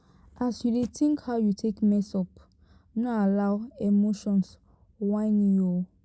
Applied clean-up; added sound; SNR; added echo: none; none; none; none.